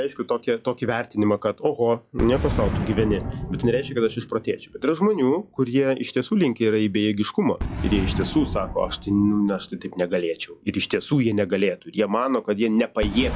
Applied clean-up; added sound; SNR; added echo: classical method log-MMSE.